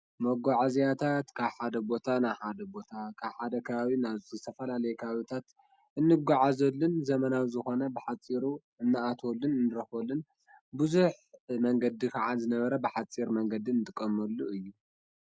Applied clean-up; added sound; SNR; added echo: none; none; none; none.